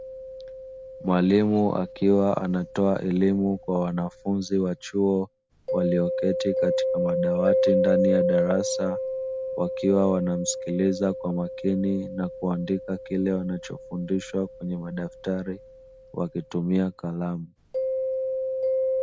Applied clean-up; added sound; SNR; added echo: none; Mallet percussion; 4 dB; none.